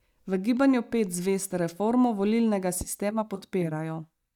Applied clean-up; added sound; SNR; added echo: neural mask model DeepFilterNet 3.